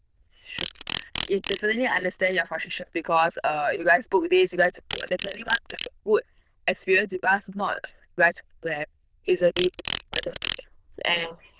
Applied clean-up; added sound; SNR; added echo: neural diffusion model UNIVERSE++.